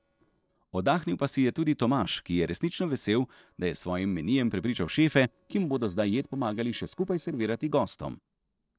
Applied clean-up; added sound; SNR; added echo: neural separator model SepFormer DNS4.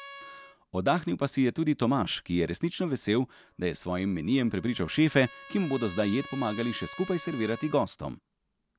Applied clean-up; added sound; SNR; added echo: none; Trumpet; 20 dB; none.